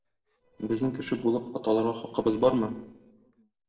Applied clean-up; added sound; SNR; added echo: neural separator model SepFormer DNS4.